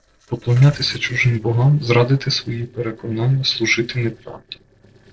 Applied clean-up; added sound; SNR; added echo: neural separator model SepFormer DNS4.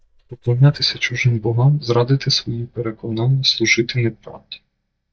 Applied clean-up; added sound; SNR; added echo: neural mask model DeepFilterNet 3.